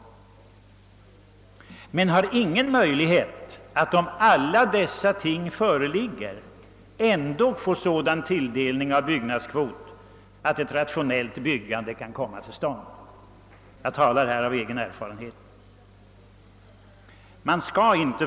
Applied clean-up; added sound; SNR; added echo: none; none; none; none.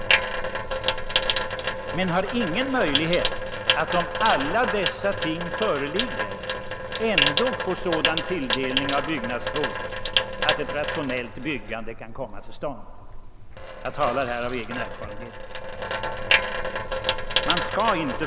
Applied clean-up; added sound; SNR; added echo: none; Sink (filling or washing) / Water tap, faucet; -1 dB; none.